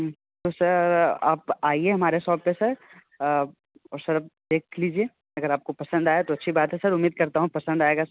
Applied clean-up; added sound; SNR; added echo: none; none; none; none.